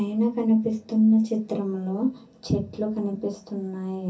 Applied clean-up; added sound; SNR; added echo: none; none; none; reverberation time 0.3 s.